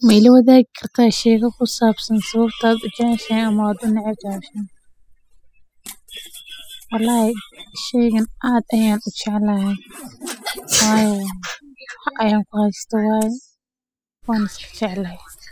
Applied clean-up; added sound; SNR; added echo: classical method spectral subtraction.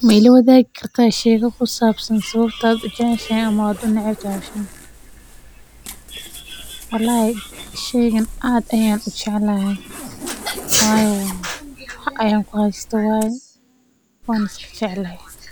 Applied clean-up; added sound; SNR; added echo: none; Zipper (clothing); 18 dB; none.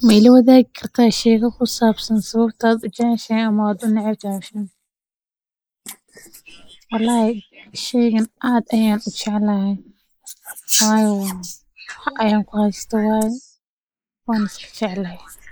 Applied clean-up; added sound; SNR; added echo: neural mask model Resemble Enhance denoiser.